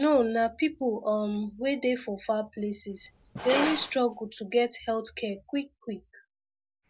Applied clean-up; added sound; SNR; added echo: none; Glass; 12 dB; none.